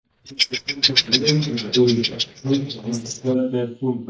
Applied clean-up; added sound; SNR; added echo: neural mask model DeepFilterNet 3.